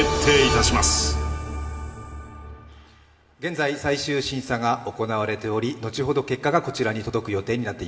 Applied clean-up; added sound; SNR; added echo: none; none; none; reverberation time 2.6 s.